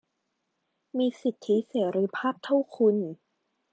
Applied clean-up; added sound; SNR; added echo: none; none; none; none.